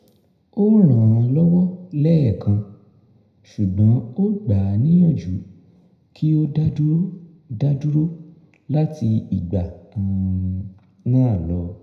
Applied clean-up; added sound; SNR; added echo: none; none; none; reverberation time 0.8 s.